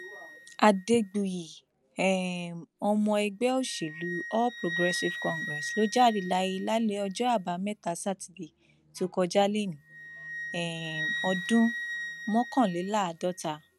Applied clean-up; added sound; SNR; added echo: none; Wind instrument, woodwind instrument; 11 dB; none.